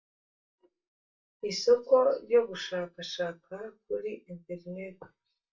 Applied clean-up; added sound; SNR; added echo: neural mask model DeepFilterNet 3.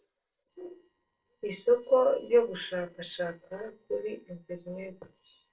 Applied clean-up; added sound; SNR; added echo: neural separator model SepFormer DNS4.